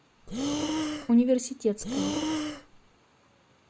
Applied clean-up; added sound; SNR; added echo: none; Breathing; 2 dB; none.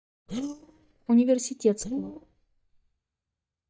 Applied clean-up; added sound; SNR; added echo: neural mask model DeepFilterNet 3.